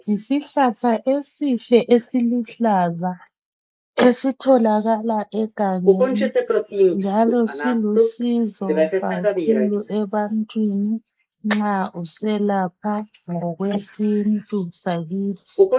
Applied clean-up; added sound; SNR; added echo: neural mask model Resemble Enhance denoiser.